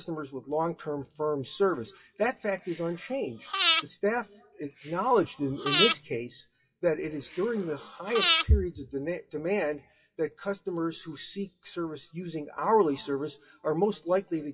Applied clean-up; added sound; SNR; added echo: classical method WPE with log-MMSE.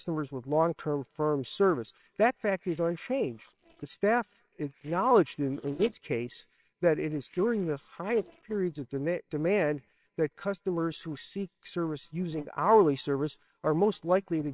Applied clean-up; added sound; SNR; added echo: neural separator model SepFormer WHAMR!.